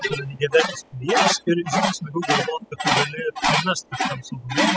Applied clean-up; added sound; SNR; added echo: classical method spectral subtraction.